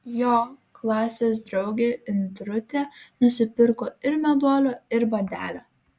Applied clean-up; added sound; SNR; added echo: none; none; none; none.